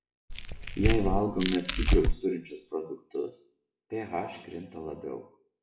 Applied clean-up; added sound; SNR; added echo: classical method WPE with log-MMSE.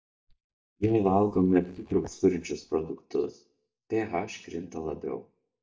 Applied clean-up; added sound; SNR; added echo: neural mask model DeepFilterNet 3.